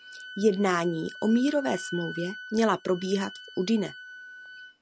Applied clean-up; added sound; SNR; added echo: none; Wind instrument, woodwind instrument; 15 dB; none.